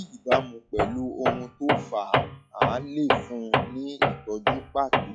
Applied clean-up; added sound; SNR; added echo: classical method log-MMSE.